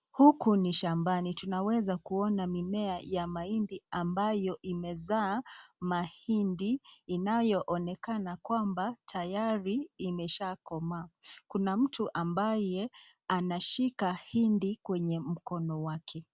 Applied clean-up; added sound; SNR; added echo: none; none; none; none.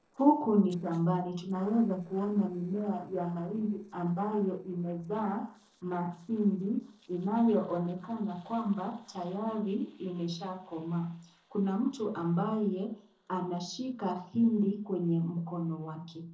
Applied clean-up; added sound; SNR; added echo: neural separator model SepFormer DNS4.